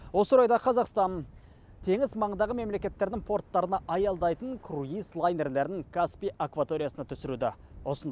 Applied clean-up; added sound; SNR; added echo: none; none; none; none.